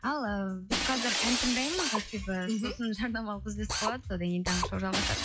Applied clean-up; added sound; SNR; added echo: classical method log-MMSE.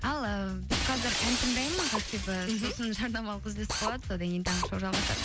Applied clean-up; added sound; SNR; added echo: none; Shatter + Drill; 3 dB; none.